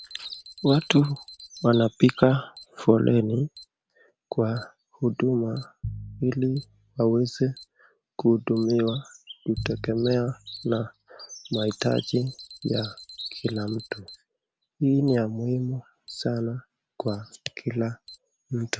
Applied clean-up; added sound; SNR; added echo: none; Alarm + Piano; 20 dB; none.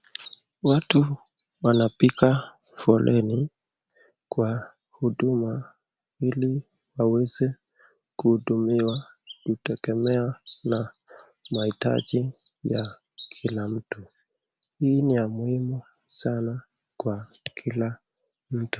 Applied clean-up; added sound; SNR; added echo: none; none; none; none.